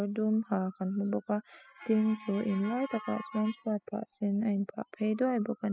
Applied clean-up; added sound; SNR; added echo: classical method spectral subtraction.